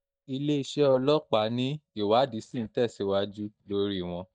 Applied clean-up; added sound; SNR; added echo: neural mask model DeepFilterNet 3.